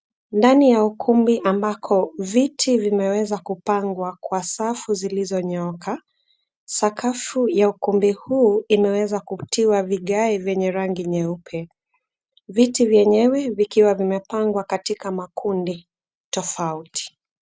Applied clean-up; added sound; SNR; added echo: none; none; none; none.